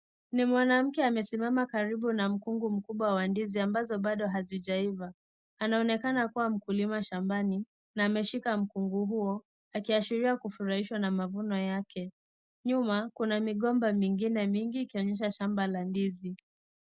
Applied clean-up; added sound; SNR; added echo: none; none; none; none.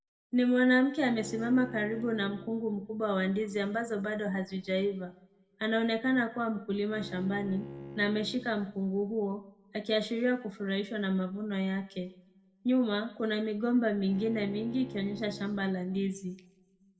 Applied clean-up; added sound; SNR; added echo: none; Bowed string instrument; 15 dB; reverberation time 0.6 s.